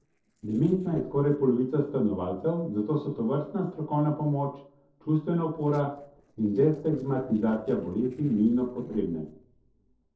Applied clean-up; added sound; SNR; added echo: neural separator model SepFormer DNS4.